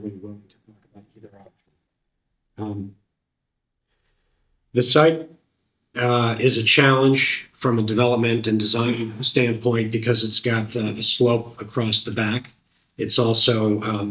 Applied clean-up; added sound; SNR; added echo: neural mask model DeepFilterNet 3.